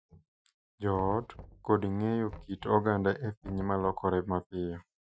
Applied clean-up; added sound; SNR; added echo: classical method Wiener filter.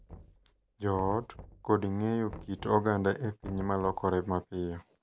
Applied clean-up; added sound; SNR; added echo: none; Knock; 18 dB; none.